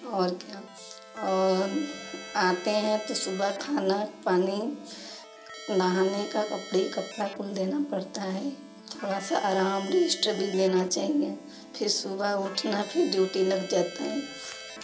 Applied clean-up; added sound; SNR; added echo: none; Keyboard (musical); 15 dB; reverberation time 0.2 s.